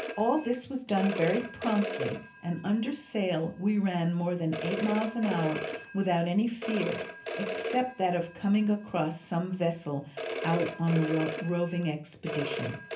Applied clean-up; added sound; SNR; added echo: none; Telephone; 6 dB; reverberation time 0.3 s.